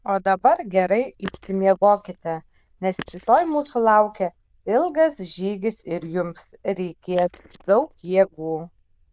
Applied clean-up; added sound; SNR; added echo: neural diffusion model UNIVERSE++.